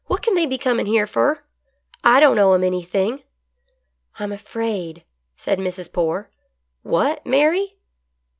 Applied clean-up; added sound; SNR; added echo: none; none; none; none.